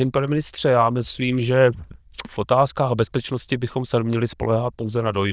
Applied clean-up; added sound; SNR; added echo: neural diffusion model UNIVERSE++.